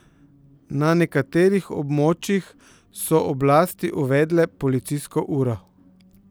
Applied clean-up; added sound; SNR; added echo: none; none; none; none.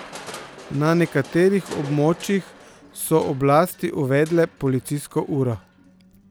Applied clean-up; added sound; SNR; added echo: none; Crushing; 20 dB; none.